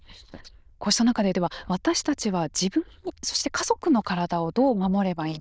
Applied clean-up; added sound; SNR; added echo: neural diffusion model UNIVERSE++.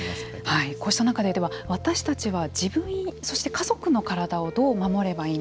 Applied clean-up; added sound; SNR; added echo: none; Telephone; 15 dB; none.